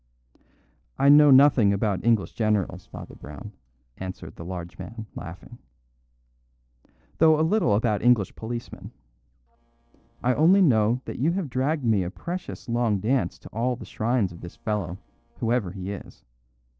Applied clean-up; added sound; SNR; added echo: neural separator model SepFormer DNS4.